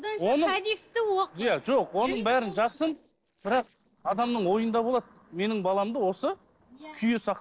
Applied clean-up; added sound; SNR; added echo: neural separator model SepFormer DNS4.